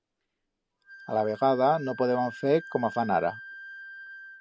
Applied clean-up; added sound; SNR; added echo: none; Wind instrument, woodwind instrument; 16 dB; none.